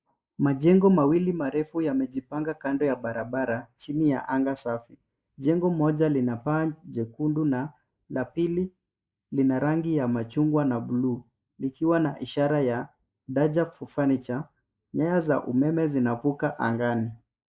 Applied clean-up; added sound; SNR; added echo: neural mask model Resemble Enhance denoiser.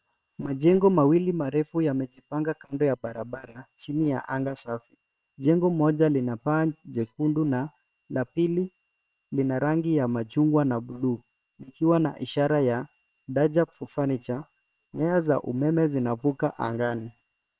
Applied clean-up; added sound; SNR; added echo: neural separator model SepFormer WHAM!.